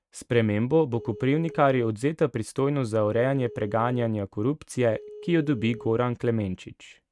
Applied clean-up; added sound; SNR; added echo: neural mask model RNNoise.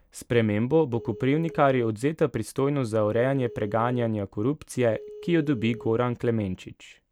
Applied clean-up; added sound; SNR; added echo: none; Telephone; 15 dB; none.